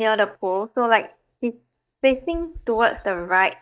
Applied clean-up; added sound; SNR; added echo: neural mask model DeepFilterNet 3.